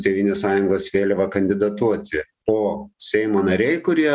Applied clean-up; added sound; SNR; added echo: none; none; none; none.